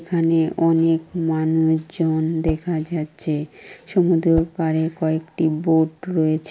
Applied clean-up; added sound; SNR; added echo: none; Whoosh, swoosh, swish; 10 dB; none.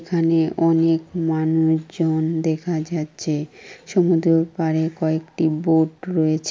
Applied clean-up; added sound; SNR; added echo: none; none; none; none.